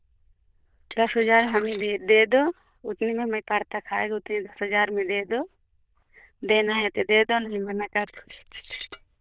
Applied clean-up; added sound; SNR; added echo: neural diffusion model UNIVERSE++.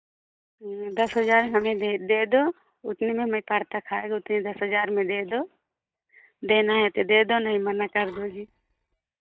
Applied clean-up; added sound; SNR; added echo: neural mask model DeepFilterNet 3.